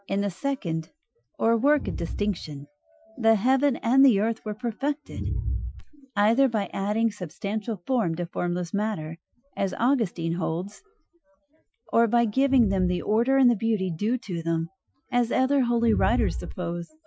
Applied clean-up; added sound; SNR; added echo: classical method Wiener filter.